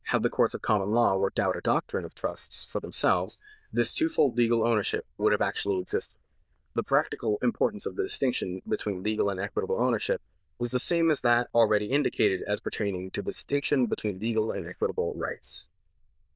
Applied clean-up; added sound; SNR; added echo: neural diffusion model UNIVERSE++.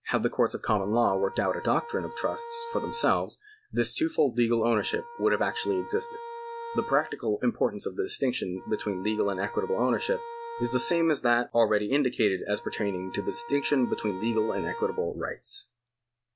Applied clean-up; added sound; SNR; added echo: none; Wind instrument, woodwind instrument; 14 dB; none.